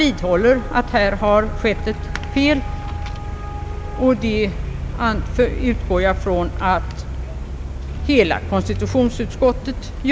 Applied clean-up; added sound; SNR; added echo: none; Traffic noise, roadway noise; 5 dB; none.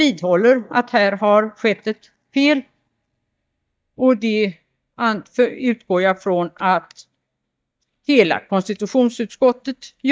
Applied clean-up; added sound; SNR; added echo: neural mask model DeepFilterNet 3.